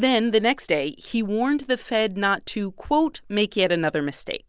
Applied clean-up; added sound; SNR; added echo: none; none; none; none.